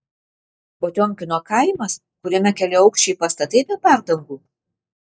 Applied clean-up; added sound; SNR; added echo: neural mask model DeepFilterNet 3.